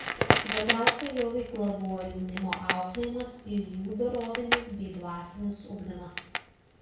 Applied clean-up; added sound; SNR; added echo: none; Crackle; 0 dB; reverberation time 0.6 s.